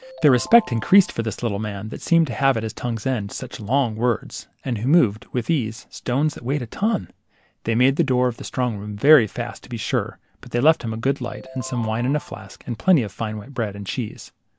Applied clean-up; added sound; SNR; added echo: none; Ringtone; 19 dB; none.